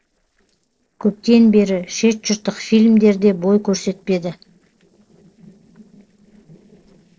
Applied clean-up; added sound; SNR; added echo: neural separator model SepFormer DNS4.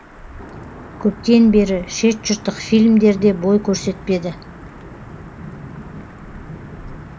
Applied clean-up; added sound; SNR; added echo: none; Thunder / Wind / Rain; 15 dB; none.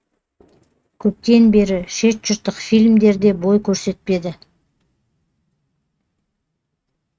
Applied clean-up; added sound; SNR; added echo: neural mask model RNNoise.